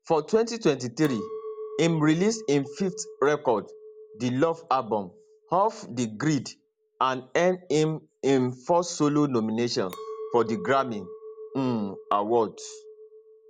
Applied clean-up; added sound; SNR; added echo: none; Chink, clink; 17 dB; none.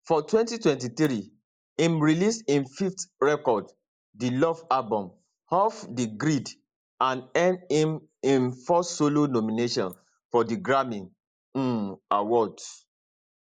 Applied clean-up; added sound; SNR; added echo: neural mask model Resemble Enhance denoiser.